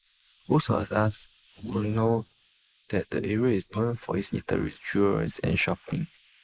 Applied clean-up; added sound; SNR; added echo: neural mask model Resemble Enhance denoiser.